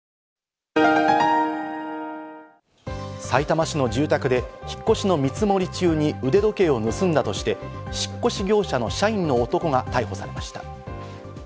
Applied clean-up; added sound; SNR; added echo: none; none; none; none.